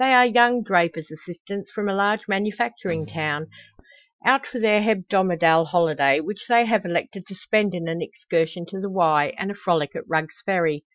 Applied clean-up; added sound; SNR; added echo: classical method Wiener filter.